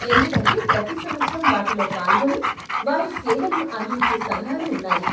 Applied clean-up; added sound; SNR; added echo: none; Dog; -2 dB; reverberation time 0.7 s.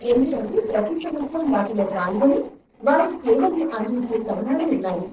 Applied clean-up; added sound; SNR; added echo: neural separator model SepFormer DNS4.